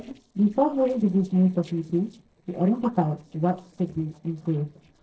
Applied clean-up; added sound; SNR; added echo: neural separator model SepFormer DNS4.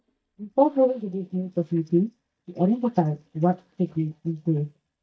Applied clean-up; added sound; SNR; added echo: neural mask model DeepFilterNet 3.